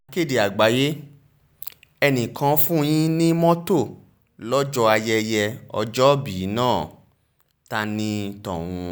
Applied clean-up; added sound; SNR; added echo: none; none; none; none.